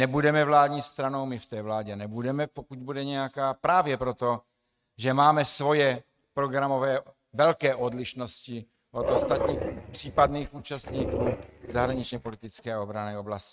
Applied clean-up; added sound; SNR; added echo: neural mask model RNNoise.